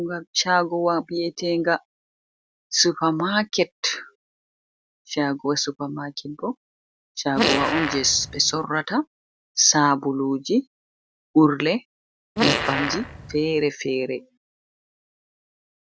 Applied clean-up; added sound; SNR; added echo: none; Fart; 1 dB; none.